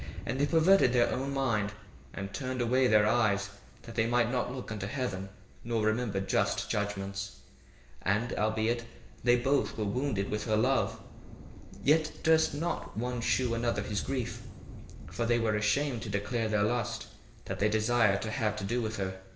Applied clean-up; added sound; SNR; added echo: none; Thunder; 16 dB; reverberation time 0.9 s.